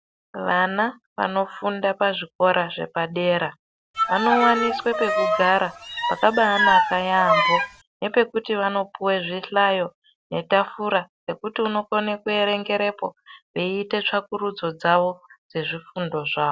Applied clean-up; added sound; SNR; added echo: none; Bowed string instrument; -1 dB; none.